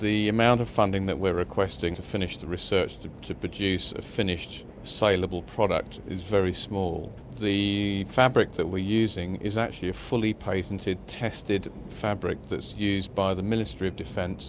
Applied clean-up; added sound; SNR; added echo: none; none; none; none.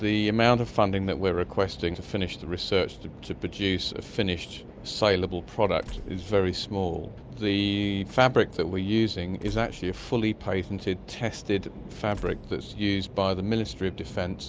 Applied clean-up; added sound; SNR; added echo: none; Tools; 19 dB; none.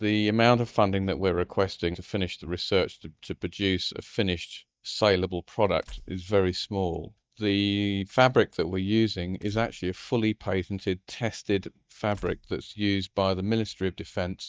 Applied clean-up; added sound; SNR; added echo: neural mask model DeepFilterNet 3.